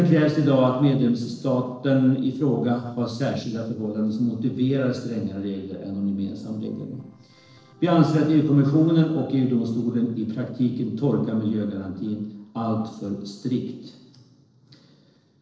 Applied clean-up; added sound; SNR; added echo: neural separator model SepFormer DNS4.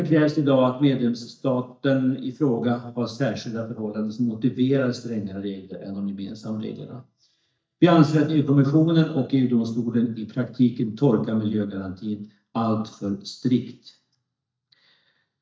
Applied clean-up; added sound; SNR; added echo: neural mask model DeepFilterNet 3.